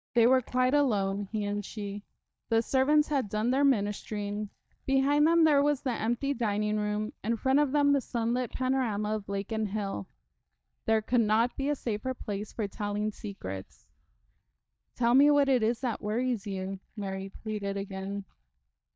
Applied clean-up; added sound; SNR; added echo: neural mask model DeepFilterNet 3.